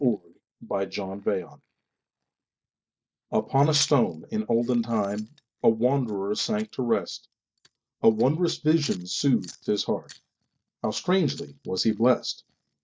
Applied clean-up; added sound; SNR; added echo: neural mask model DeepFilterNet 3.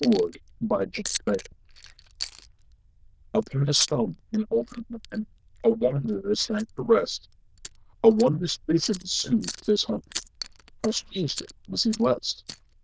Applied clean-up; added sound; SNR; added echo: neural diffusion model UNIVERSE++.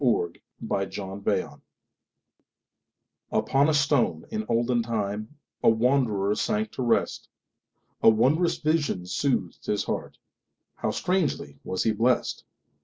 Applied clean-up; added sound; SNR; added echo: none; none; none; none.